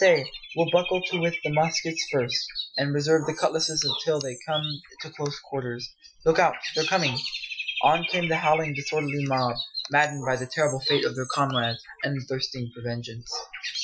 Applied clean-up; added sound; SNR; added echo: classical method Wiener filter.